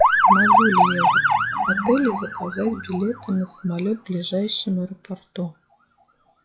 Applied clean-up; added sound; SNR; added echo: classical method log-MMSE.